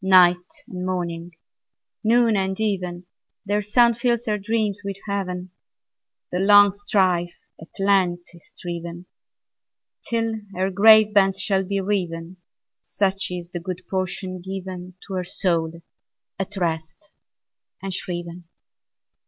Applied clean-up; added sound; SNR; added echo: none; none; none; none.